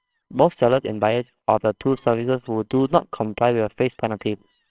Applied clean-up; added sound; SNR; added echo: neural separator model SepFormer WHAMR!.